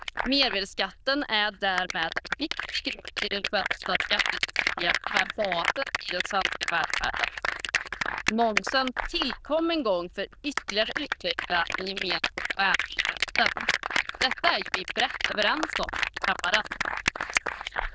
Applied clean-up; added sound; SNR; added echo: neural diffusion model UNIVERSE++.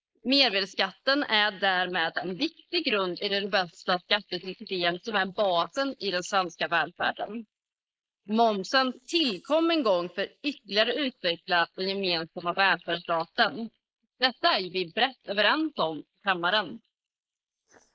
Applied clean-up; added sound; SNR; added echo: neural mask model Resemble Enhance denoiser.